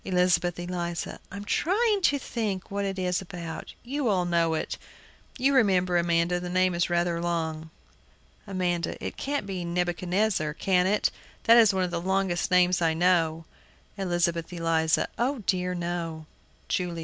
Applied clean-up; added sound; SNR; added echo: none; none; none; none.